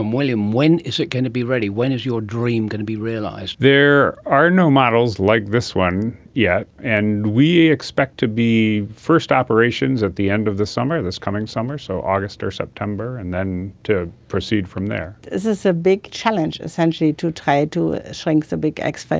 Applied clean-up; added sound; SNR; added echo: none; none; none; none.